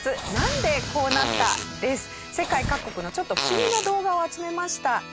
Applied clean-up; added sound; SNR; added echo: none; Fart; 5 dB; none.